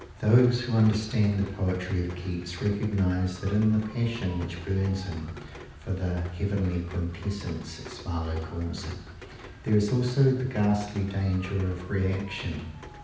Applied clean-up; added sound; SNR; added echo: none; Rain; 17 dB; reverberation time 0.9 s.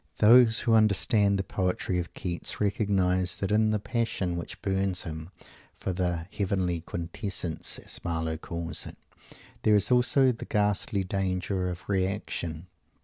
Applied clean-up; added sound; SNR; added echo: none; none; none; none.